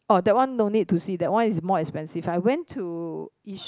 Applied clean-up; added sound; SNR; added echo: none; none; none; none.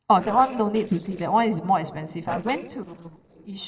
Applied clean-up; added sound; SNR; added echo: neural separator model SepFormer DNS4.